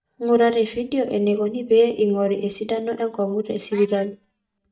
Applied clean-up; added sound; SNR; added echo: neural mask model DeepFilterNet 3.